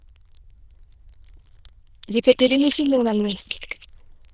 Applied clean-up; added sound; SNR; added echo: neural diffusion model UNIVERSE++.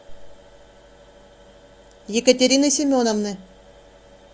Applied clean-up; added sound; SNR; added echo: none; none; none; none.